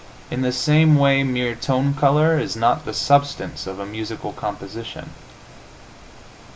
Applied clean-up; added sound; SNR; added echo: none; none; none; none.